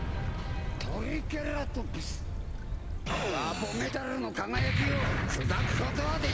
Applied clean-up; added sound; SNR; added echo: none; Stream / Trickle, dribble; 17 dB; none.